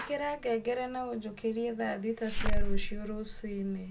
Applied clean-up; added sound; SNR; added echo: none; Slam / Alarm; -3 dB; none.